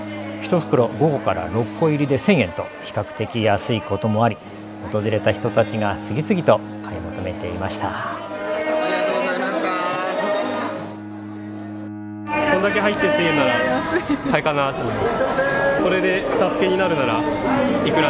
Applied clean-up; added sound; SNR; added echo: none; Bowed string instrument; 14 dB; none.